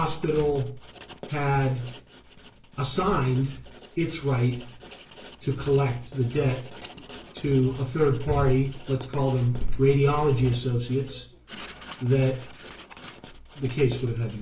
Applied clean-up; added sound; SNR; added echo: none; Writing; 17 dB; reverberation time 0.3 s.